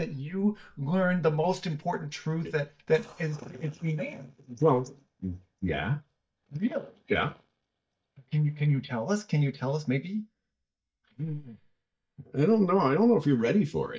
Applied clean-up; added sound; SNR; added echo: neural mask model DeepFilterNet 3.